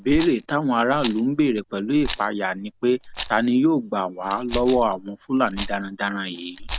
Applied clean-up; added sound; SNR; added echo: none; Rattle; 13 dB; none.